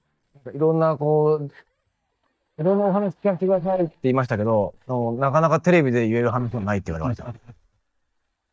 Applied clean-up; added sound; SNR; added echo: neural mask model DeepFilterNet 3.